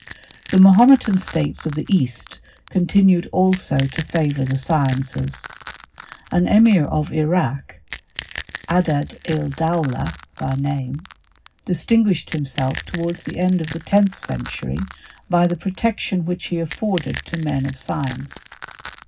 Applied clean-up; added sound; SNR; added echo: none; Crack / Crushing; 15 dB; reverberation time 0.4 s.